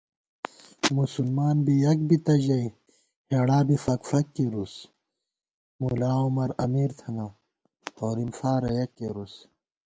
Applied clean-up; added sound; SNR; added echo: none; none; none; none.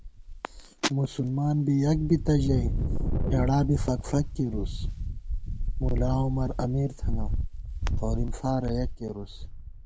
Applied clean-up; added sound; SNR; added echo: none; Wind; 1 dB; none.